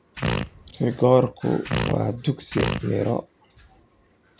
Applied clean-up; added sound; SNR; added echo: none; Fart; 2 dB; none.